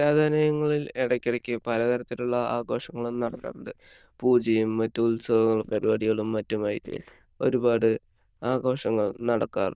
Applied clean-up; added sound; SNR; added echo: neural diffusion model UNIVERSE++.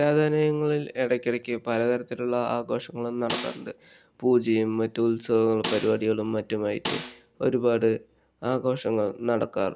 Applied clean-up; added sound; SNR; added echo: none; Snare drum; 11 dB; none.